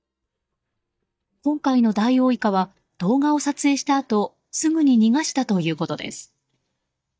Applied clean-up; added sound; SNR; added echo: neural mask model DeepFilterNet 3.